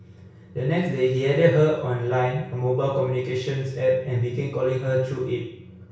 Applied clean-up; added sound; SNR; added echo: none; none; none; reverberation time 0.6 s.